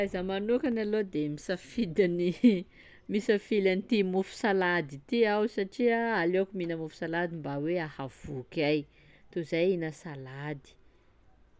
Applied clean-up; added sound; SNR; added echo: none; none; none; none.